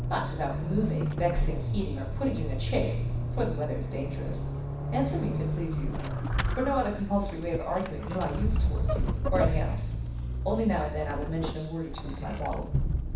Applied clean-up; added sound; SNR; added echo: none; Squeak / Accelerating, revving, vroom / Vehicle; -2 dB; reverberation time 0.7 s.